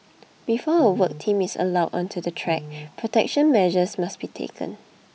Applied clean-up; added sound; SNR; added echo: none; none; none; none.